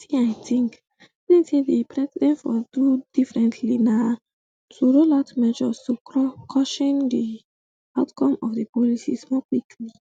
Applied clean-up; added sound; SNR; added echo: none; none; none; none.